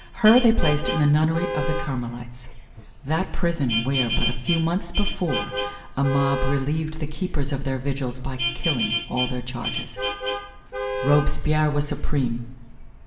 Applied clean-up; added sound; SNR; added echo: none; Vehicle horn, car horn, honking; 8 dB; reverberation time 0.9 s.